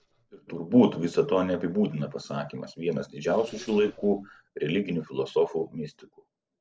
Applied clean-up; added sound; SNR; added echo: neural separator model SepFormer DNS4.